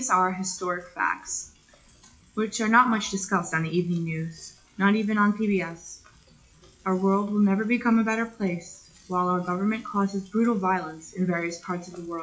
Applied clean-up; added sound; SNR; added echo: classical method WPE with log-MMSE.